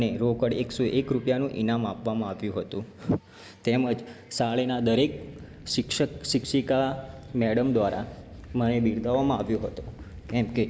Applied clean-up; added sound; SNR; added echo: none; Aircraft; 19 dB; none.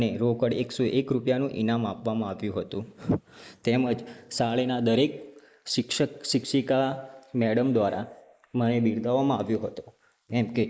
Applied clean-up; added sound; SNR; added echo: neural mask model Resemble Enhance denoiser.